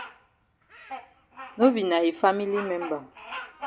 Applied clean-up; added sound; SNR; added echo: none; Bird vocalization, bird call, bird song; 14 dB; none.